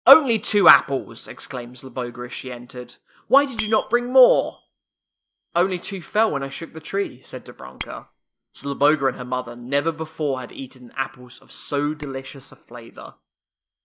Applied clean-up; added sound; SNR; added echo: neural mask model DeepFilterNet 3.